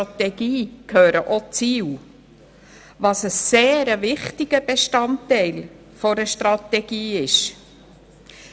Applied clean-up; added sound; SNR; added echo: none; none; none; none.